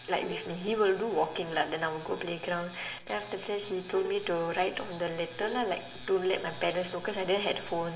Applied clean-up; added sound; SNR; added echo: none; Bowed string instrument; 13 dB; reverberation time 1.0 s.